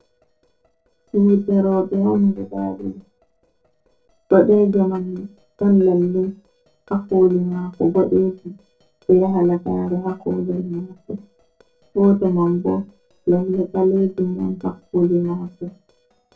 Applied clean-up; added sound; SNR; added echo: neural separator model SepFormer DNS4.